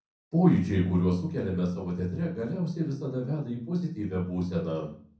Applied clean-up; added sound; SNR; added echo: none; none; none; reverberation time 0.6 s.